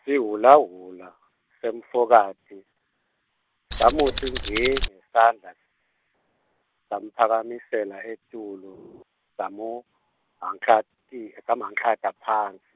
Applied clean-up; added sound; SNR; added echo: none; Tools; 4 dB; none.